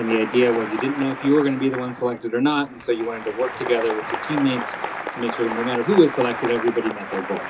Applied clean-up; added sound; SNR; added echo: none; Applause; 8 dB; reverberation time 0.2 s.